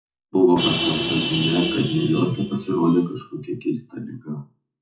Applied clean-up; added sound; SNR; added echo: classical method WPE with log-MMSE.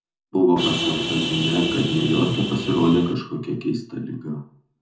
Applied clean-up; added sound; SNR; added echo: none; Vehicle horn, car horn, honking; 4 dB; reverberation time 0.5 s.